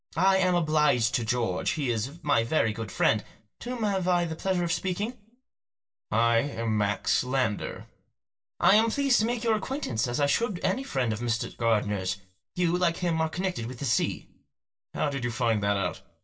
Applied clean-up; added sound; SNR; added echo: none; none; none; reverberation time 0.2 s.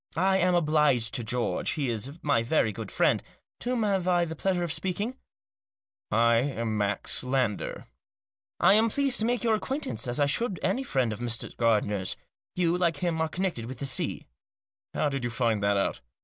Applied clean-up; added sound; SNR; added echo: none; none; none; none.